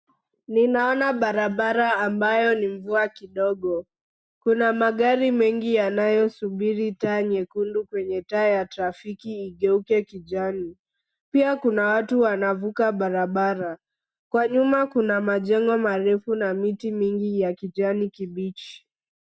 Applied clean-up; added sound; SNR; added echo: none; none; none; none.